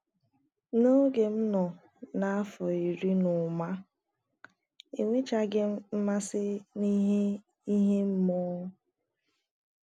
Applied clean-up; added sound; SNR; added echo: none; none; none; none.